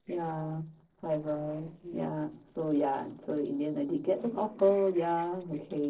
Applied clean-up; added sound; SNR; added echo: neural separator model SepFormer DNS4.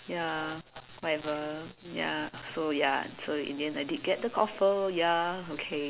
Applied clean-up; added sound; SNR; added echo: none; none; none; none.